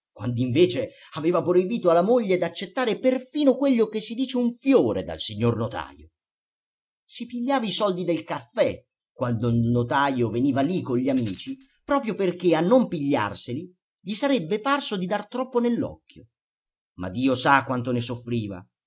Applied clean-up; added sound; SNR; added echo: neural mask model RNNoise.